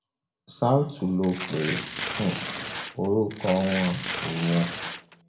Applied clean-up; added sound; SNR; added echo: none; Tearing; 7 dB; reverberation time 0.7 s.